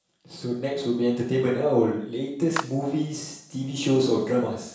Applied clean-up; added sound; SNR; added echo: none; Clapping; 12 dB; reverberation time 0.7 s.